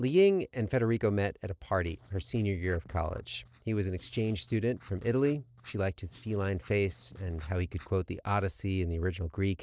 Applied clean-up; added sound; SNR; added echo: neural separator model SepFormer DNS4.